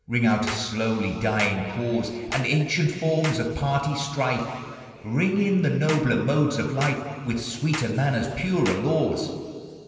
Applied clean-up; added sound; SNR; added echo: none; Clapping; 15 dB; reverberation time 2.5 s.